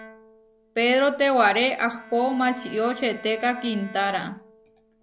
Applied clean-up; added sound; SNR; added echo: none; Bowed string instrument; 20 dB; none.